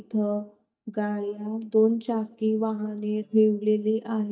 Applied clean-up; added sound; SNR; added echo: neural mask model DeepFilterNet 3.